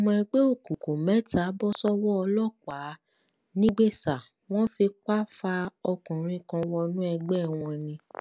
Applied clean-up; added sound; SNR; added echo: none; none; none; none.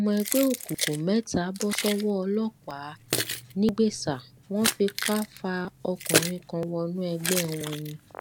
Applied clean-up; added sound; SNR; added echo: none; Keys jangling; 5 dB; none.